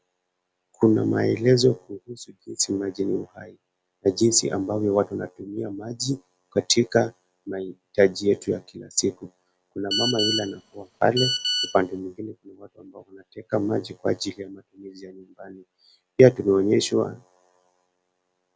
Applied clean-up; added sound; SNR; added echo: none; Telephone; 3 dB; none.